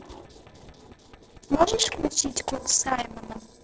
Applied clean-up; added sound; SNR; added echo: neural separator model SepFormer DNS4.